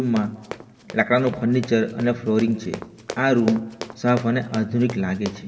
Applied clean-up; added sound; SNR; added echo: none; Run; 14 dB; reverberation time 1.8 s.